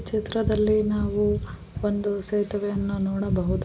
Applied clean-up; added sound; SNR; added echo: none; none; none; none.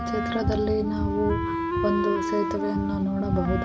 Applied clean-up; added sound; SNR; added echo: none; Wind instrument, woodwind instrument; 3 dB; reverberation time 1.2 s.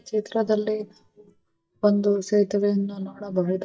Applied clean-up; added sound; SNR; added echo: neural mask model DeepFilterNet 3.